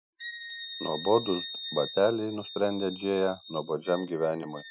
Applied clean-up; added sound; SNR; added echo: classical method Wiener filter.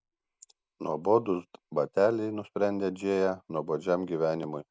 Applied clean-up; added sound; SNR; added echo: neural mask model Resemble Enhance denoiser.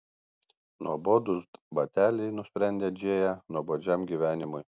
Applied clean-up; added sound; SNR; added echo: none; none; none; none.